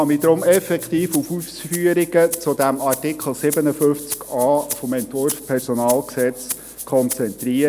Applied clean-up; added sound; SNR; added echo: none; Rattle (instrument); 12 dB; none.